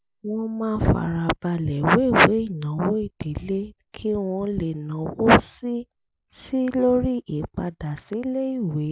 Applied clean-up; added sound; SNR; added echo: none; none; none; none.